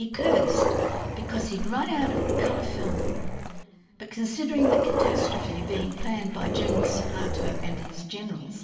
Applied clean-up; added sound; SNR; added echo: none; Dog; -4 dB; reverberation time 2.5 s.